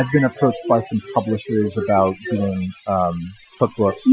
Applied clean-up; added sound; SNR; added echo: classical method Wiener filter.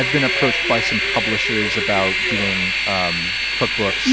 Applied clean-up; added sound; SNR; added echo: none; Train; -2 dB; none.